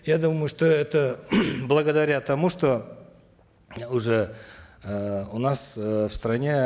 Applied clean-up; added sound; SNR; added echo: none; none; none; none.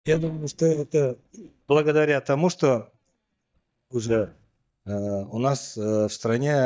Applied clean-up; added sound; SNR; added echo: neural mask model DeepFilterNet 3.